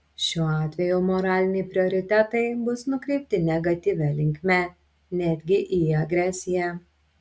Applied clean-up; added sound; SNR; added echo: none; none; none; none.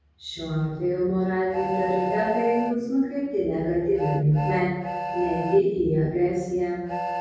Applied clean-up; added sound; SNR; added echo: none; Train; 8 dB; reverberation time 1.3 s.